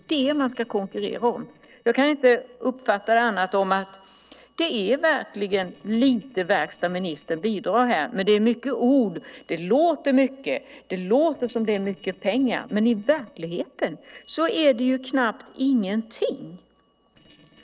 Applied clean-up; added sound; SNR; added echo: neural separator model SepFormer DNS4.